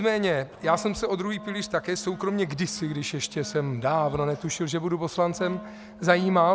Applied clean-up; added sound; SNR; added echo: none; Wind instrument, woodwind instrument; 17 dB; none.